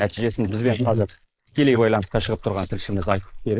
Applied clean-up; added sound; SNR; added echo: neural mask model Resemble Enhance denoiser.